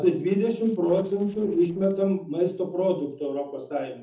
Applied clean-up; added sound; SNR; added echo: neural separator model SepFormer DNS4.